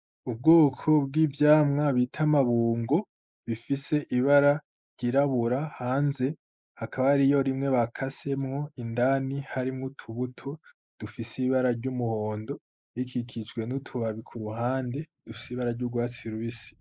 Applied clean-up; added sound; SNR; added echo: neural mask model Resemble Enhance denoiser.